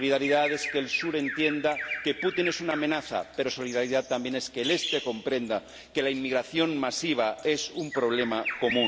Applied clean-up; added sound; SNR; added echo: none; Bird vocalization, bird call, bird song; 9 dB; none.